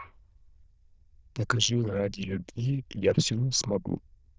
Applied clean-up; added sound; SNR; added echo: neural diffusion model UNIVERSE++.